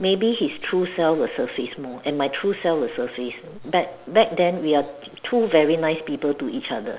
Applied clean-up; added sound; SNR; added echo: none; none; none; none.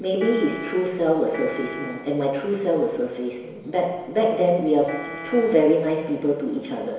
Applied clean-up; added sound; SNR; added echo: none; Piano; 13 dB; reverberation time 1.0 s.